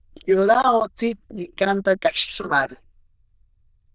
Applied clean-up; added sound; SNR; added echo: neural diffusion model UNIVERSE++.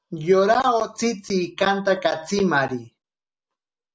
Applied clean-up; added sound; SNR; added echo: none; none; none; none.